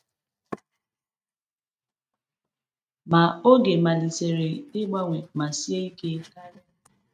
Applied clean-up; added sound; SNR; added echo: neural mask model RNNoise.